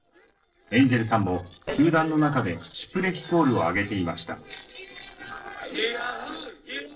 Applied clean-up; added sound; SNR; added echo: neural separator model SepFormer DNS4.